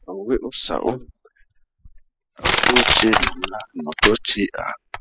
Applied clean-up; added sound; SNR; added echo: classical method spectral subtraction.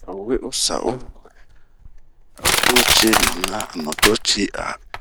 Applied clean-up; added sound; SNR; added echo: none; Crushing; -1 dB; none.